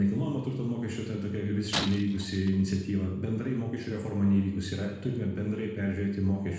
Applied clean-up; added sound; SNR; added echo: none; Shatter; 11 dB; reverberation time 1.0 s.